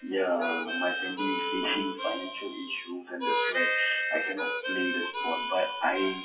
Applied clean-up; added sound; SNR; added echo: classical method WPE with log-MMSE.